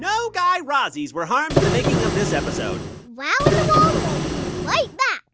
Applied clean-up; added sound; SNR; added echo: none; Printer; -2 dB; none.